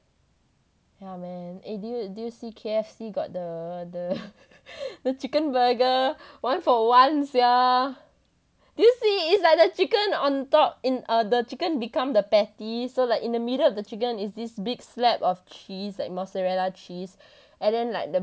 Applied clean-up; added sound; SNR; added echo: none; none; none; none.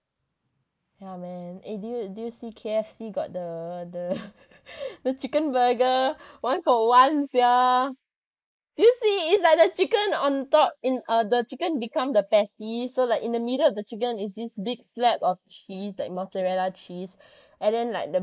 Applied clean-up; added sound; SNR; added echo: neural mask model Resemble Enhance denoiser.